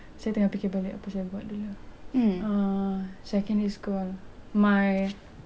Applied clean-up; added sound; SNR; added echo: none; Sliding door; 18 dB; none.